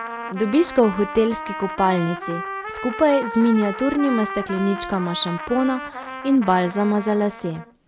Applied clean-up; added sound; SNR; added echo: none; Trumpet; 10 dB; none.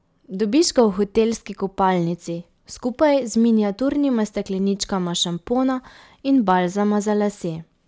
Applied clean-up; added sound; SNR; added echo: none; none; none; none.